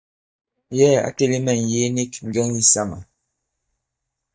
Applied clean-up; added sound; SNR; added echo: neural mask model DeepFilterNet 3.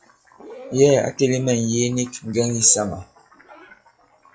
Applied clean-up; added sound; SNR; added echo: classical method log-MMSE.